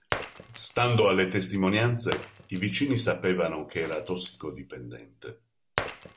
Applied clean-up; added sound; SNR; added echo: none; Shatter; 10 dB; none.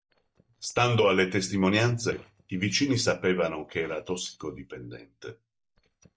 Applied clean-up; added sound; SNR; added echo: neural mask model DeepFilterNet 3.